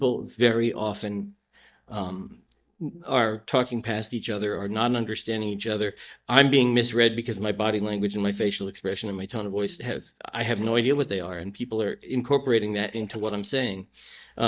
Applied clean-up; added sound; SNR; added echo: neural mask model DeepFilterNet 3.